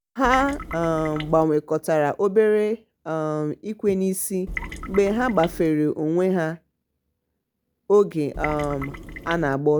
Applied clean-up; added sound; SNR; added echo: none; Trickle, dribble / Water tap, faucet; 11 dB; none.